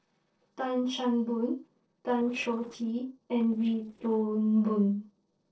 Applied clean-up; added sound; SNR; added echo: neural separator model SepFormer DNS4.